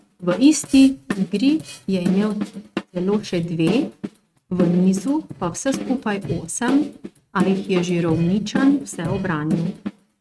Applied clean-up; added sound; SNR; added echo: neural mask model RNNoise.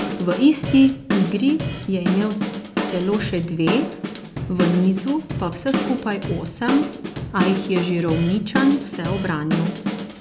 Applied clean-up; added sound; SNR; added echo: none; Drum / Drum kit; 5 dB; none.